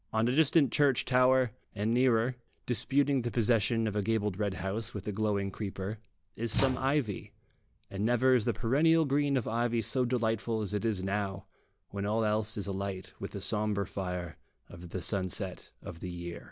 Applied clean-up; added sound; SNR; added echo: none; Slam / Tools; 8 dB; none.